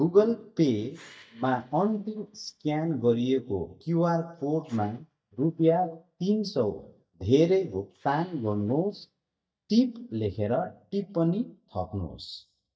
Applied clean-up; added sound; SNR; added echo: neural mask model DeepFilterNet 3.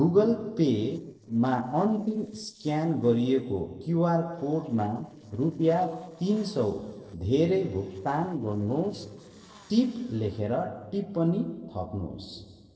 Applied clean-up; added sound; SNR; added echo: neural separator model SepFormer DNS4.